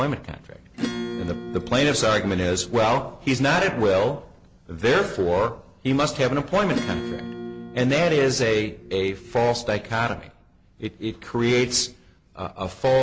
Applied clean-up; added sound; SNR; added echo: none; Acoustic guitar / Strum; 12 dB; none.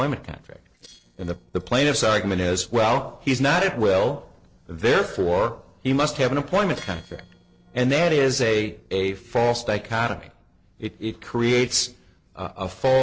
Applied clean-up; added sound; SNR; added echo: neural separator model SepFormer DNS4.